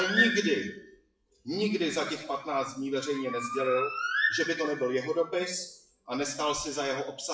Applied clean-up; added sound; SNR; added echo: classical method WPE with log-MMSE.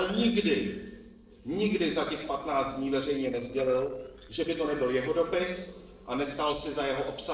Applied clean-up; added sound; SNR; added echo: neural separator model SepFormer DNS4.